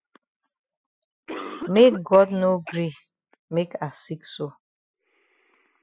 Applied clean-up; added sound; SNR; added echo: classical method spectral subtraction.